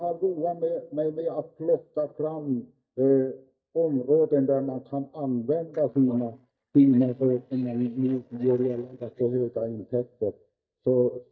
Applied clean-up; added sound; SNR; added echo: neural mask model DeepFilterNet 3.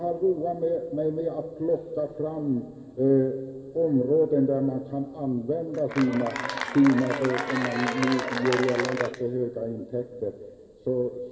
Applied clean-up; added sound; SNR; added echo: none; Applause / Cheering; 5 dB; reverberation time 1.6 s.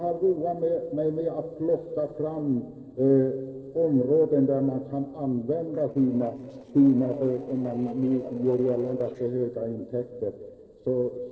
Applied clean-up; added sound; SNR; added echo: neural separator model SepFormer DNS4.